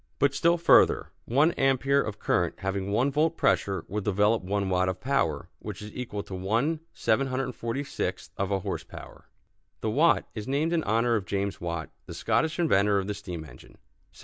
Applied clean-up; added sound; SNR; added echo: none; none; none; none.